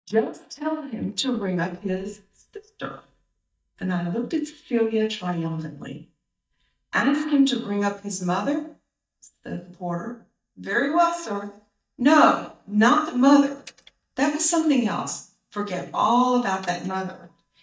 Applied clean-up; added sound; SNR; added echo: neural mask model DeepFilterNet 3.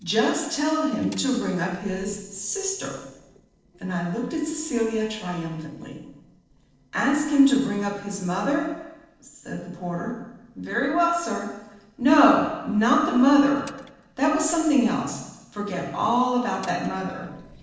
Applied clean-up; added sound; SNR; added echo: neural separator model SepFormer DNS4.